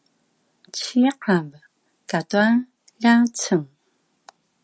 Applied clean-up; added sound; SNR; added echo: none; none; none; none.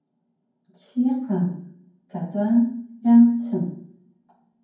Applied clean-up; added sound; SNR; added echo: none; none; none; reverberation time 0.9 s.